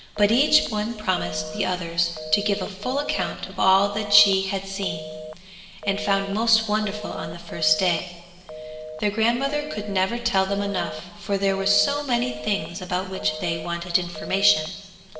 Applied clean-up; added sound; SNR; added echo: none; Telephone; 12 dB; reverberation time 2.0 s.